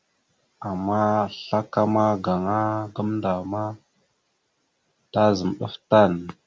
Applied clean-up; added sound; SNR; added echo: none; none; none; none.